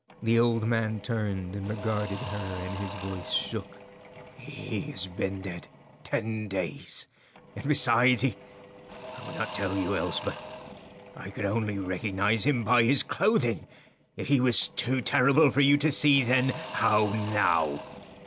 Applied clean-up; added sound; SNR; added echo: none; Engine / Drill / Mechanisms; 15 dB; none.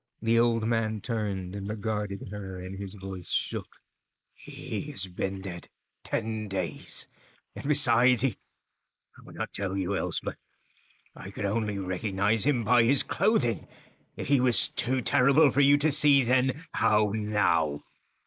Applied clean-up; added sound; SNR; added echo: neural mask model Resemble Enhance denoiser.